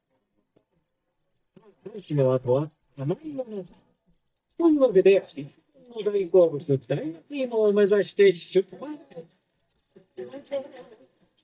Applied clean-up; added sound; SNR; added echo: neural mask model DeepFilterNet 3.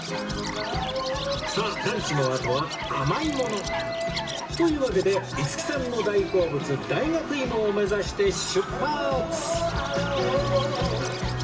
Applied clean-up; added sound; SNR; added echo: none; Chirp, tweet; 10 dB; reverberation time 1.4 s.